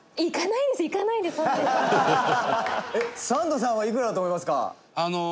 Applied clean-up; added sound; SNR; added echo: none; none; none; none.